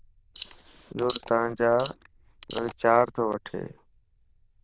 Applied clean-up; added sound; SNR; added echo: neural diffusion model UNIVERSE++.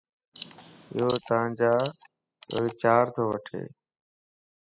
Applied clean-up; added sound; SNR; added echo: classical method spectral subtraction.